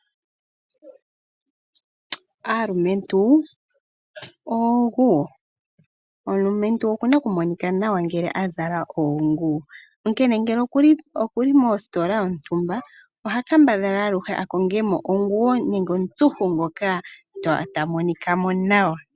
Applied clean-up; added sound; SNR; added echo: none; none; none; none.